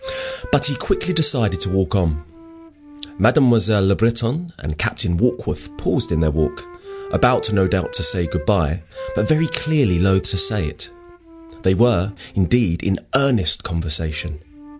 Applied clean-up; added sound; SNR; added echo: none; Wind instrument, woodwind instrument; 16 dB; none.